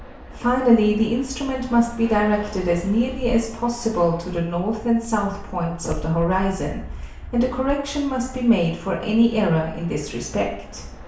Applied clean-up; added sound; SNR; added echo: none; Fixed-wing aircraft, airplane; 13 dB; reverberation time 0.6 s.